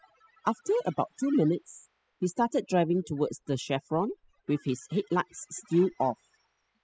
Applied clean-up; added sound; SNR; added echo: classical method spectral subtraction.